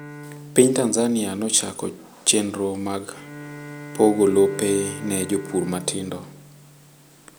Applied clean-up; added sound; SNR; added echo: none; Bowed string instrument; 16 dB; none.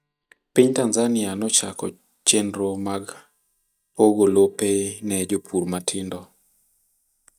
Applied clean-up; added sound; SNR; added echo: neural mask model DeepFilterNet 3.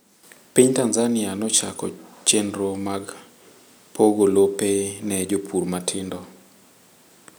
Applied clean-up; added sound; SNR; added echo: none; none; none; none.